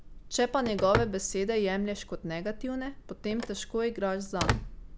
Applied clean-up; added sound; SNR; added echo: none; Telephone; 6 dB; none.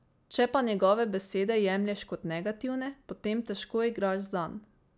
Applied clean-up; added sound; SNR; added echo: none; none; none; none.